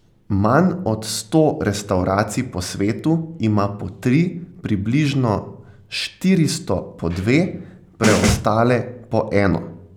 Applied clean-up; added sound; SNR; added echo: none; Snare drum; 2 dB; none.